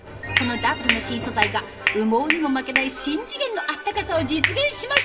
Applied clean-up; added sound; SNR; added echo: none; Hands; 3 dB; reverberation time 1.3 s.